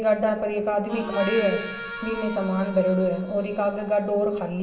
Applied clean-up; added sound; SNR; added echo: none; Harmonica; 12 dB; reverberation time 1.1 s.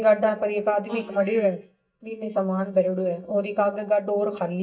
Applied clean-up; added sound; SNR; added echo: neural mask model DeepFilterNet 3.